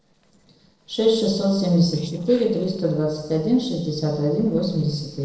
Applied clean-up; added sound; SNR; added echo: neural separator model SepFormer DNS4.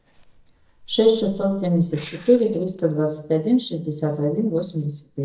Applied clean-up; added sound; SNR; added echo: neural mask model DeepFilterNet 3.